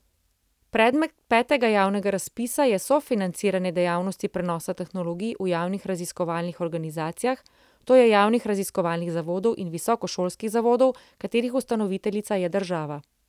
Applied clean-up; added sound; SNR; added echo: none; none; none; none.